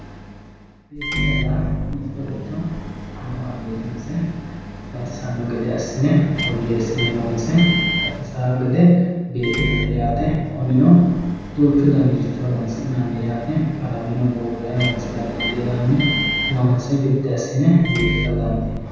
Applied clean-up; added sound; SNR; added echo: none; Microwave oven; 6 dB; reverberation time 1.2 s.